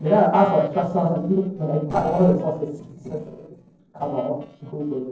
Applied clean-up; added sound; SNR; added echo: neural separator model SepFormer DNS4.